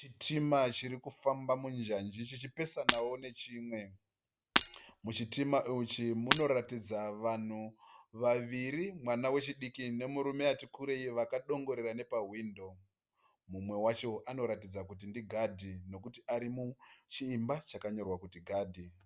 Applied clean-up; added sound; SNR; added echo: none; Shatter; 1 dB; none.